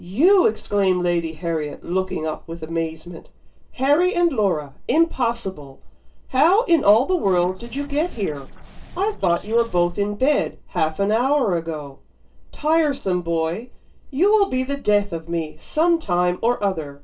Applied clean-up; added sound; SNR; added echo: neural separator model SepFormer DNS4.